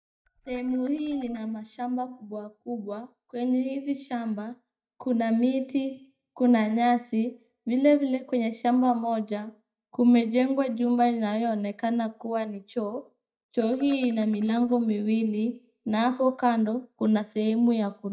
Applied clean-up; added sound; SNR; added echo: neural mask model DeepFilterNet 3.